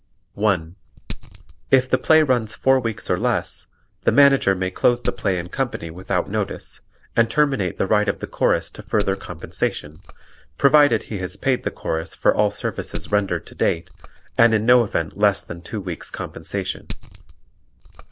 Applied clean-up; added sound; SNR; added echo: none; Glass; 14 dB; none.